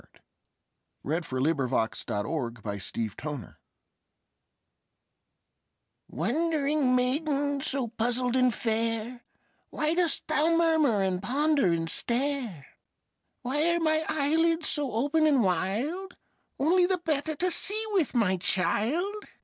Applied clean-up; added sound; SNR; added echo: none; none; none; none.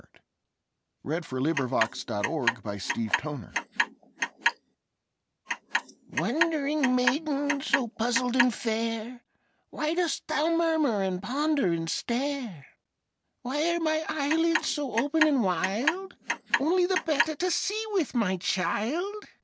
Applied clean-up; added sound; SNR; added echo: none; Clock; 3 dB; none.